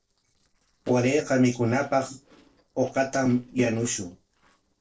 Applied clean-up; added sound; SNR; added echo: neural separator model SepFormer DNS4.